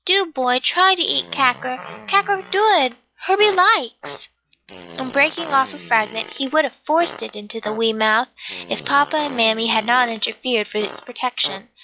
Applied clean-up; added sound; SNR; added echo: classical method log-MMSE.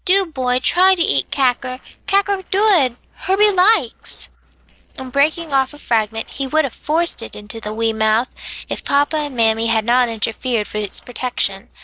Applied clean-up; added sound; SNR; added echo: neural separator model SepFormer DNS4.